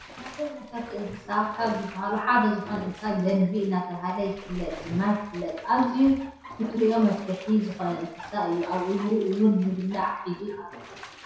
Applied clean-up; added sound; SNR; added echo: none; Bathtub (filling or washing); 17 dB; reverberation time 0.7 s.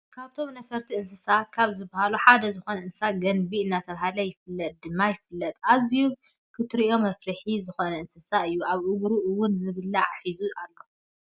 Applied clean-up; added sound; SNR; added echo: none; none; none; none.